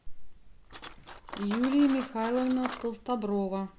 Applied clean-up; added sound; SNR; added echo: none; Cutlery, silverware; 13 dB; none.